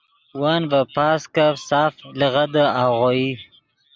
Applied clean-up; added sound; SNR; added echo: none; none; none; none.